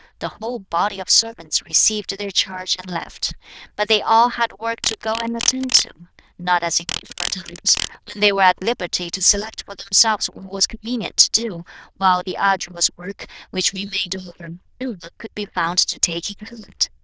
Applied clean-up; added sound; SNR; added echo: neural diffusion model UNIVERSE++.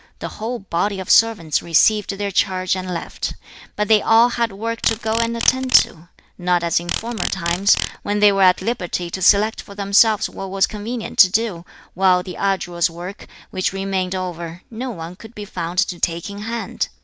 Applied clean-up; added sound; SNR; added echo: none; Insect; 8 dB; none.